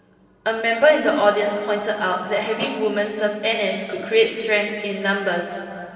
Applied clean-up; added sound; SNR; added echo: none; Snare drum; 17 dB; reverberation time 2.5 s.